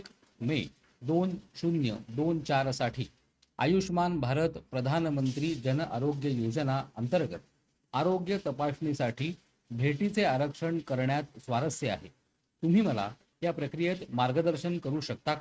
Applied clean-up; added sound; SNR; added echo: neural mask model RNNoise.